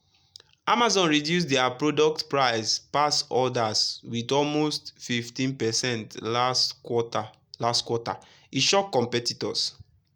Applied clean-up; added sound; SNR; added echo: none; none; none; none.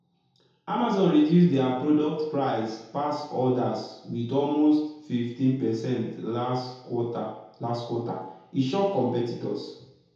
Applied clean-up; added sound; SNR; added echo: none; none; none; reverberation time 0.8 s.